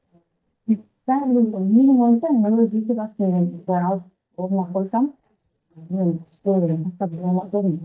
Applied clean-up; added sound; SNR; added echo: neural mask model DeepFilterNet 3.